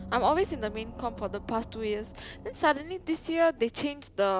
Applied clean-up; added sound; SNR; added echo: none; Gong; 15 dB; none.